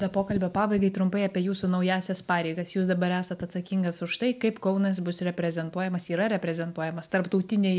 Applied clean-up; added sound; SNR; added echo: none; none; none; none.